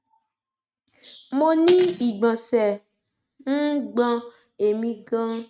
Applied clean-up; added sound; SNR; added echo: neural mask model RNNoise.